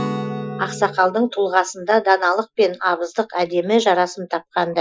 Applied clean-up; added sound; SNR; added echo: classical method Wiener filter.